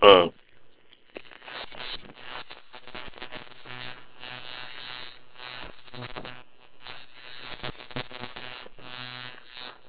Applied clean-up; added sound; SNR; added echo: neural separator model SepFormer WHAM!.